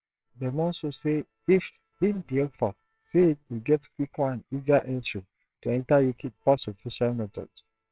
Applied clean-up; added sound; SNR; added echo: neural separator model SepFormer WHAMR!.